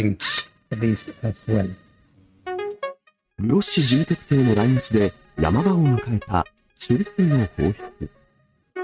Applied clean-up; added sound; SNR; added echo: neural mask model RNNoise.